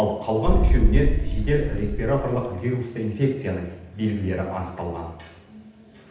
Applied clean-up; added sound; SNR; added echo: none; Boom; -5 dB; reverberation time 0.9 s.